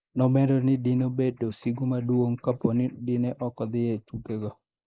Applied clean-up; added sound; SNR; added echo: neural mask model Resemble Enhance denoiser.